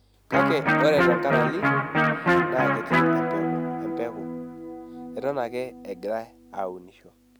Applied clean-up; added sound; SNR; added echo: none; Electric guitar; -4 dB; none.